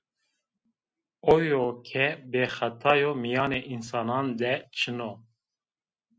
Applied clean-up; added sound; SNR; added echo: none; none; none; none.